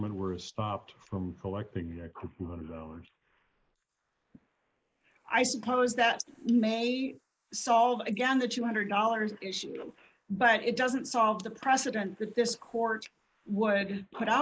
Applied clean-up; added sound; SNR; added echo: neural mask model Resemble Enhance denoiser.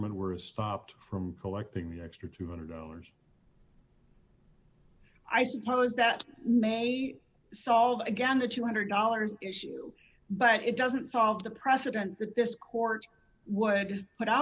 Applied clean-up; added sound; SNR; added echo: none; none; none; none.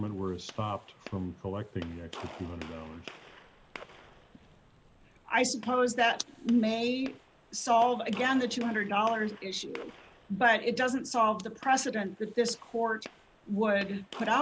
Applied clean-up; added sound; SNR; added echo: none; Gunshot, gunfire; 19 dB; none.